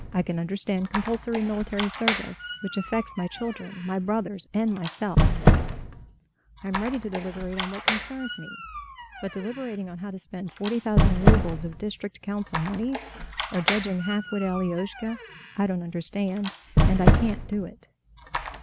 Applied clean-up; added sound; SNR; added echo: none; Squeak; -2 dB; none.